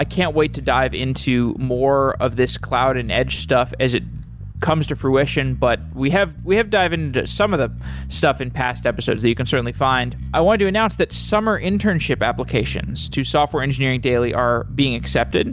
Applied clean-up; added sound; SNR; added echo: none; Bass guitar; 11 dB; none.